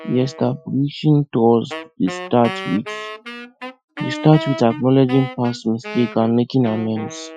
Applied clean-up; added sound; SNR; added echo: classical method Wiener filter.